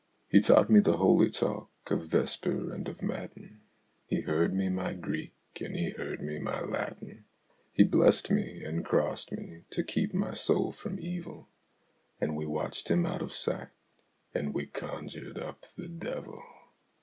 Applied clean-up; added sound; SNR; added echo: none; none; none; none.